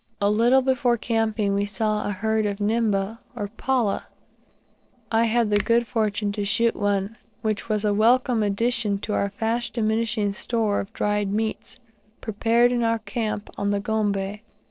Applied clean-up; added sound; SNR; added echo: neural separator model SepFormer DNS4.